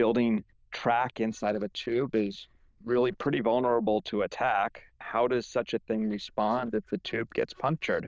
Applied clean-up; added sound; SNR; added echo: neural diffusion model UNIVERSE++.